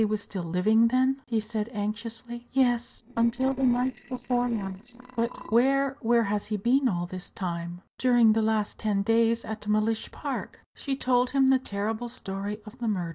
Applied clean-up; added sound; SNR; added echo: neural separator model SepFormer DNS4.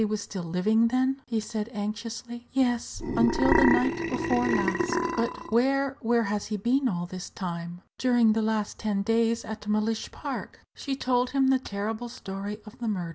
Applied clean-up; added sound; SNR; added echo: none; Burping, eructation; 0 dB; none.